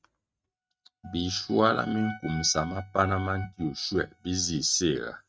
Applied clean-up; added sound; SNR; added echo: neural mask model RNNoise.